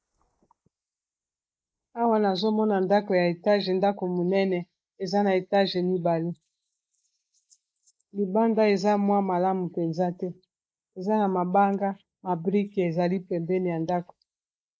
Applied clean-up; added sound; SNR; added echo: neural mask model Resemble Enhance denoiser.